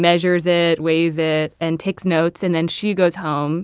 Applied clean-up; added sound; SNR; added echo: none; none; none; none.